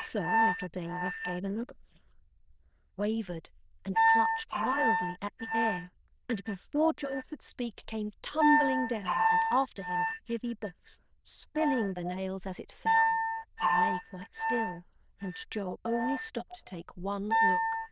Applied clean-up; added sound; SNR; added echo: neural diffusion model UNIVERSE++.